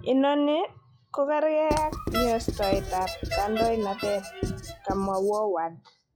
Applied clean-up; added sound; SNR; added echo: classical method log-MMSE.